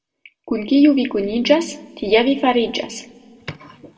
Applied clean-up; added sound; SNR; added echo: none; none; none; reverberation time 0.6 s.